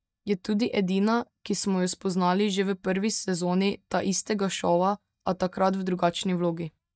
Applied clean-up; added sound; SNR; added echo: neural mask model DeepFilterNet 3.